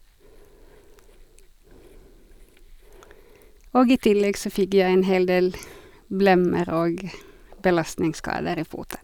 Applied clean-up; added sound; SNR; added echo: none; none; none; none.